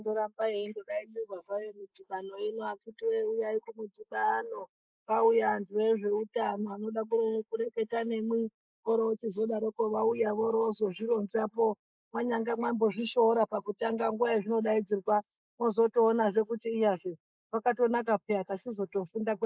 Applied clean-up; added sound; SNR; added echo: neural mask model Resemble Enhance denoiser.